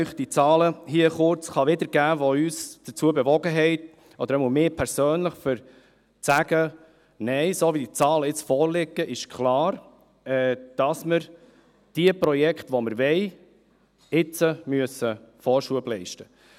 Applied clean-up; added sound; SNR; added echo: none; none; none; none.